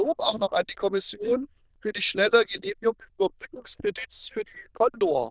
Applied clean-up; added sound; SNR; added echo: neural diffusion model UNIVERSE++.